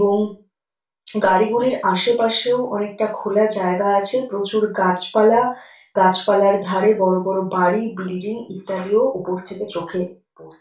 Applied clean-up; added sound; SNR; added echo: none; none; none; reverberation time 0.2 s.